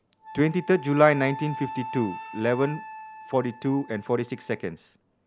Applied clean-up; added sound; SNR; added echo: none; Wind instrument, woodwind instrument; 14 dB; none.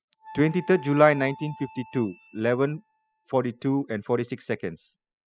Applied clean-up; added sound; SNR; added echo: classical method spectral subtraction.